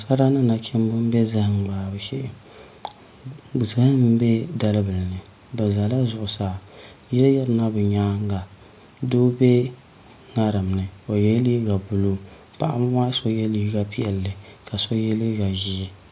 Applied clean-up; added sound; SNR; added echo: none; none; none; none.